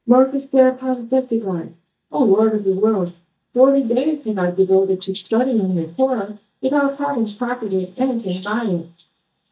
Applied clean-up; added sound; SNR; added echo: neural mask model DeepFilterNet 3.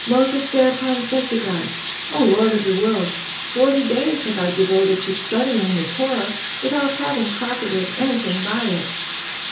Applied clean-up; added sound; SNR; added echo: none; Sink (filling or washing) / Water tap, faucet; 2 dB; reverberation time 0.7 s.